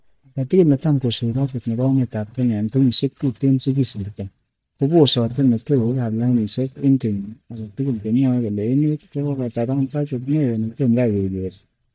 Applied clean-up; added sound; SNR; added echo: neural mask model DeepFilterNet 3.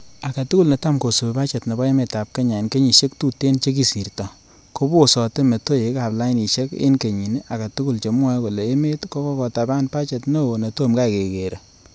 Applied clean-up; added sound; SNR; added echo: none; none; none; none.